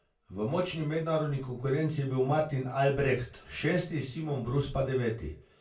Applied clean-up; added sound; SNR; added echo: none; none; none; reverberation time 0.2 s.